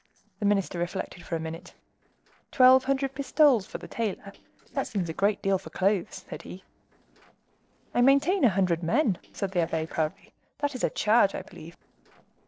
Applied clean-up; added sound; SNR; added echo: neural separator model SepFormer DNS4.